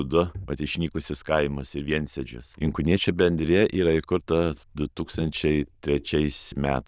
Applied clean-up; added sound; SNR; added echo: neural diffusion model UNIVERSE++.